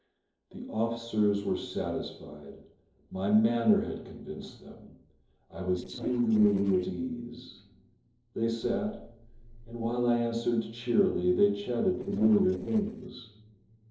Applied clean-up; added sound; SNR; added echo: neural separator model SepFormer DNS4.